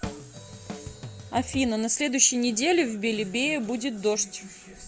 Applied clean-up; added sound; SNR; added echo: none; Drum kit; 12 dB; none.